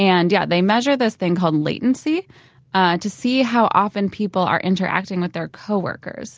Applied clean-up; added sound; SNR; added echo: none; none; none; none.